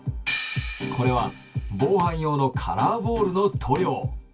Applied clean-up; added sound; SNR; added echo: none; Drawer open or close; 20 dB; reverberation time 0.1 s.